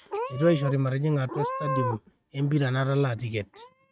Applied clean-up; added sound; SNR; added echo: neural mask model RNNoise.